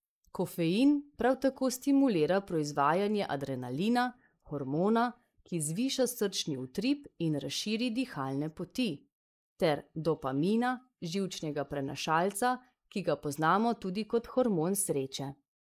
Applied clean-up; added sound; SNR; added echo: neural mask model Resemble Enhance denoiser.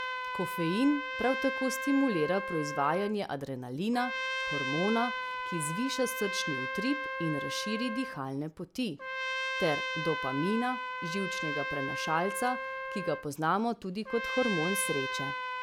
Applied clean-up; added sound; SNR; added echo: none; Trumpet; 3 dB; none.